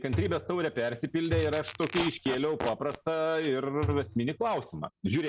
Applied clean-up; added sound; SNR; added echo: none; Tearing + Thump, thud; 7 dB; none.